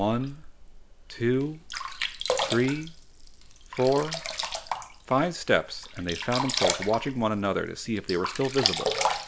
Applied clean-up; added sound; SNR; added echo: none; Sink (filling or washing); 4 dB; none.